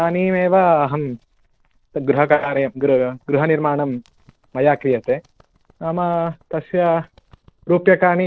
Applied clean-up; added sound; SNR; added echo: neural separator model SepFormer DNS4.